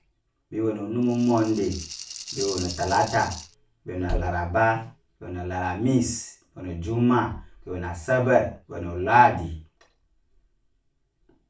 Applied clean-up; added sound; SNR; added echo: none; Rattle (instrument); 12 dB; reverberation time 0.3 s.